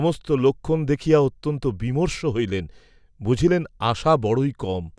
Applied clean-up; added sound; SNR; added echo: none; none; none; none.